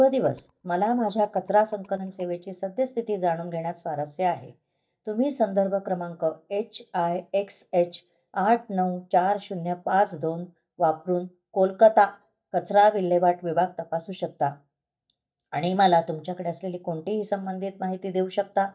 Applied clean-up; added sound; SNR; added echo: neural mask model DeepFilterNet 3.